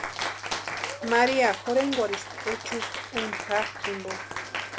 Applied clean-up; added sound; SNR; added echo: none; Cheering; 5 dB; none.